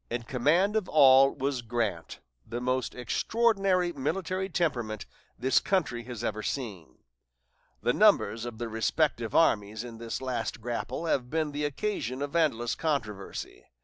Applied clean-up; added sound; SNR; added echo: none; none; none; none.